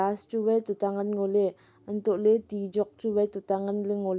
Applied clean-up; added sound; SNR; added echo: none; none; none; none.